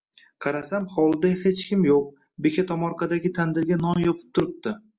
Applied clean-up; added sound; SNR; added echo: none; none; none; none.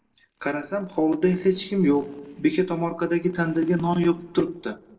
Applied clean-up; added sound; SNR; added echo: neural separator model SepFormer DNS4.